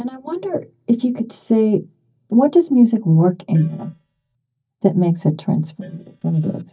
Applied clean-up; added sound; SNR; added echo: neural mask model DeepFilterNet 3.